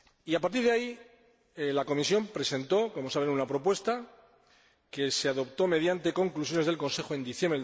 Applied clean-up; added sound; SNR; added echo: none; none; none; none.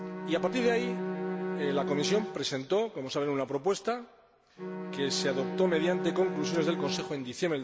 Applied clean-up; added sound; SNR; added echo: none; Bowed string instrument; 4 dB; none.